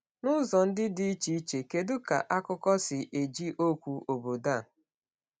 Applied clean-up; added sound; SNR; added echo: none; none; none; none.